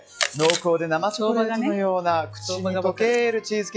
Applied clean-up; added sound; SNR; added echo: classical method log-MMSE.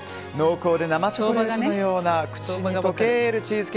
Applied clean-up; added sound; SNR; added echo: none; none; none; none.